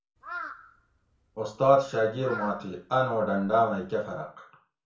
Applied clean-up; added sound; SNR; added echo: none; Crow; 16 dB; reverberation time 0.3 s.